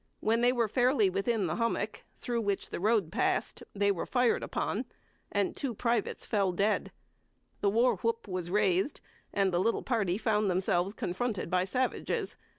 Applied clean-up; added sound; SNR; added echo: none; none; none; none.